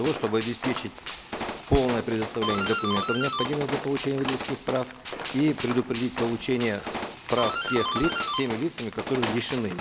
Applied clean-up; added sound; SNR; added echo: none; Gunshot, gunfire + Doorbell; 3 dB; none.